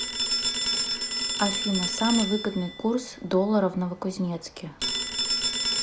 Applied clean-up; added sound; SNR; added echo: none; Telephone; 1 dB; none.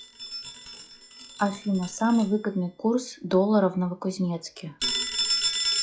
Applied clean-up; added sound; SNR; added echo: classical method log-MMSE.